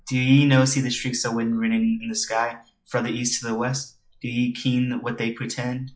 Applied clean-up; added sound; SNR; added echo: classical method log-MMSE.